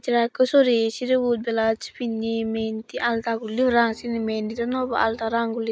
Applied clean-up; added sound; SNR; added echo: neural mask model DeepFilterNet 3.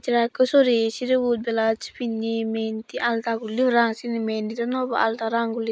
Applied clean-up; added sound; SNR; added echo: neural mask model Resemble Enhance denoiser.